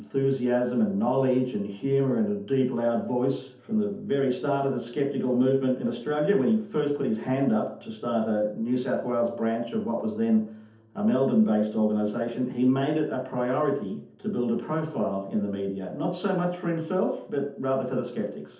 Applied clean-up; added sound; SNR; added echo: none; none; none; reverberation time 0.6 s.